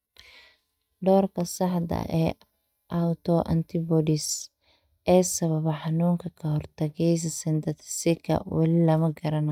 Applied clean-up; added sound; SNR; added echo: neural mask model DeepFilterNet 3.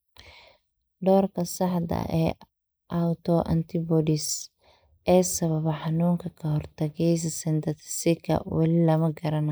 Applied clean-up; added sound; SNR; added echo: neural mask model Resemble Enhance denoiser.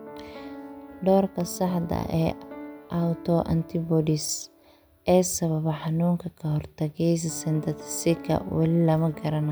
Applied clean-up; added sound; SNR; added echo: none; Piano; 18 dB; none.